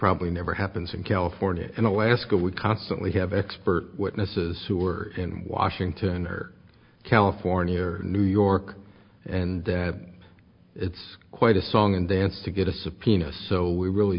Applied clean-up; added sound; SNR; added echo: none; none; none; none.